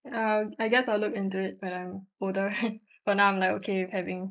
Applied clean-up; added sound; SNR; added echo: neural mask model Resemble Enhance denoiser.